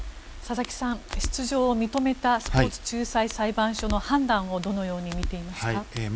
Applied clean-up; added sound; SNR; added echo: none; Crackle; 8 dB; none.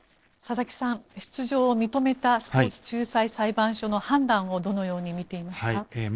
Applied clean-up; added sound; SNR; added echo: neural separator model SepFormer DNS4.